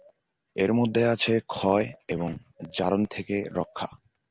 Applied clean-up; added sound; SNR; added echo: none; none; none; none.